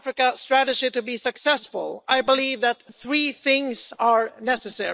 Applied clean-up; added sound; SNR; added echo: neural mask model Resemble Enhance denoiser.